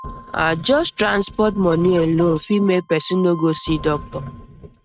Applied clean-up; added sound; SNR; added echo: neural mask model RNNoise.